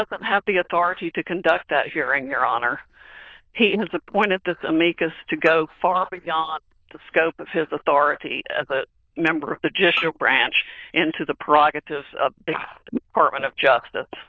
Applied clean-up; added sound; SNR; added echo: neural diffusion model UNIVERSE++.